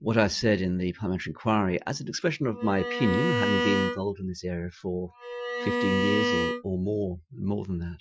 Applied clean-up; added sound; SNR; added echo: classical method Wiener filter.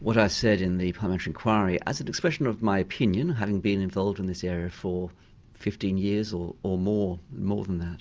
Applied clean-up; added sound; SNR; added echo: none; none; none; none.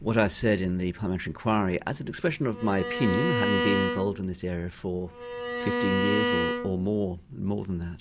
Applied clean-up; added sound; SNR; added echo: none; Bowed string instrument; 2 dB; none.